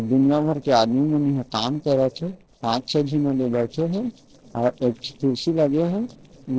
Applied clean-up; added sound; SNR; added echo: neural separator model SepFormer DNS4.